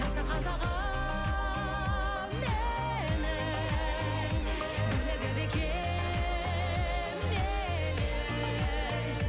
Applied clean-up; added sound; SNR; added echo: none; none; none; none.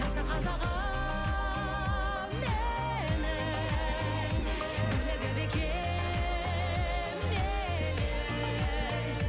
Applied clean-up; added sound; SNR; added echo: none; Tambourine + Water / Splash, splatter; 19 dB; none.